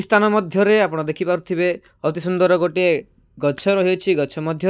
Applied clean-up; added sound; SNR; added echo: none; none; none; none.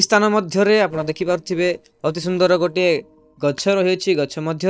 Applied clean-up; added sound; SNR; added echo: neural separator model SepFormer DNS4.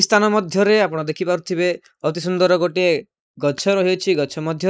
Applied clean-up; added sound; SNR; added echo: neural mask model Resemble Enhance denoiser.